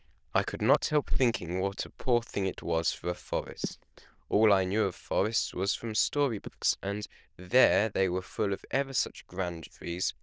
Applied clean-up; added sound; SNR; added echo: neural diffusion model UNIVERSE++.